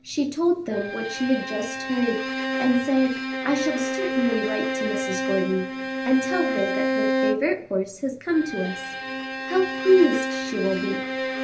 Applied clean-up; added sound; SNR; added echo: none; Bowed string instrument; 3 dB; reverberation time 1.3 s.